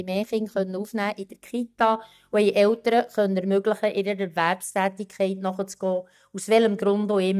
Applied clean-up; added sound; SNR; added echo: neural mask model DeepFilterNet 3.